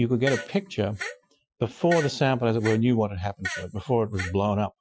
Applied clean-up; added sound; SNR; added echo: classical method Wiener filter.